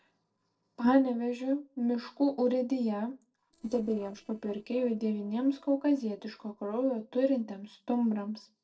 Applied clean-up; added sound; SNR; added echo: neural separator model SepFormer DNS4.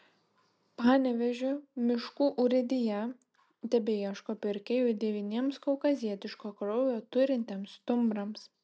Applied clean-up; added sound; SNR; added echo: none; none; none; none.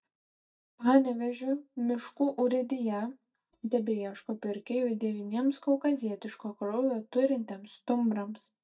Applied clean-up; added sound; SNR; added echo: neural mask model DeepFilterNet 3.